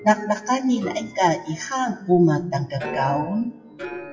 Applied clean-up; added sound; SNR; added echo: classical method WPE with log-MMSE.